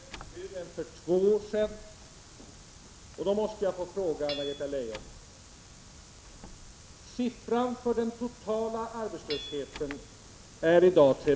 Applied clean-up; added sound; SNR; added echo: none; Slam + Hammer / Chink, clink; 20 dB; none.